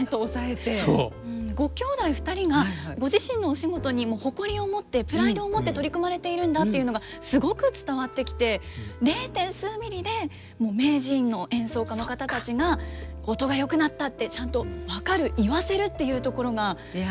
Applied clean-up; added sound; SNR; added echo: none; none; none; none.